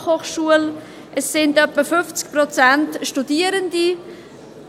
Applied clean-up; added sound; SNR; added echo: none; none; none; none.